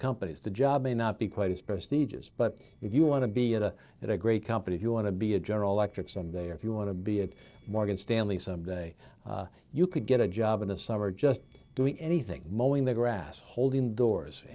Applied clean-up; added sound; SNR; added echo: neural separator model SepFormer DNS4.